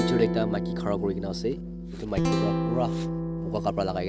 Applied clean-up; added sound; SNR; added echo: none; Guitar; -2 dB; none.